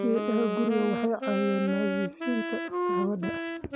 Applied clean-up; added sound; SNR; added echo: none; Wind instrument, woodwind instrument; 2 dB; none.